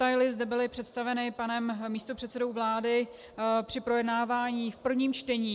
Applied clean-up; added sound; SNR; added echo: none; none; none; none.